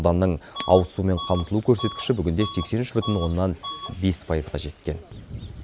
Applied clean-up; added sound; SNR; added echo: none; Bus / Alarm; 13 dB; none.